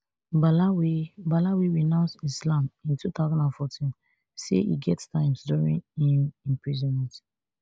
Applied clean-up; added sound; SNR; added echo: none; none; none; none.